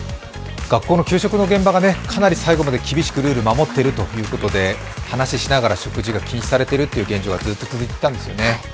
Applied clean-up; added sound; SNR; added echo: none; Applause; 19 dB; none.